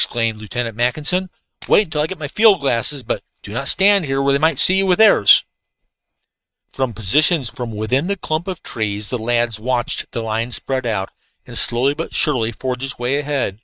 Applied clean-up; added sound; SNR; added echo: neural mask model RNNoise.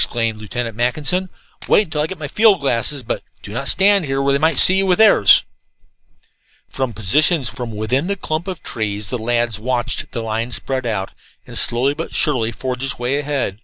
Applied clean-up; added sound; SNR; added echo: none; Camera; 17 dB; none.